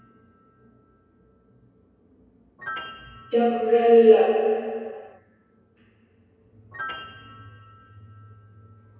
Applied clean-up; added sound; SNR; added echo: none; Piano; 19 dB; reverberation time 2.2 s.